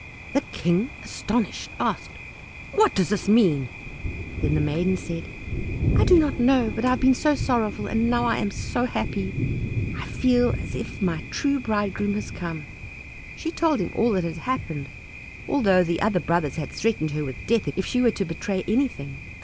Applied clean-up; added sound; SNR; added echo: none; Thunder; 7 dB; none.